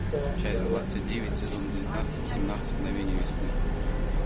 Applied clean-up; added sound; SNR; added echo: none; none; none; none.